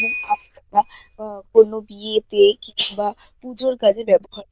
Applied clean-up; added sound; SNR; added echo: neural diffusion model UNIVERSE++.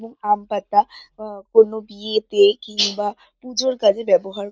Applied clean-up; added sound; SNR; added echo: neural mask model Resemble Enhance denoiser.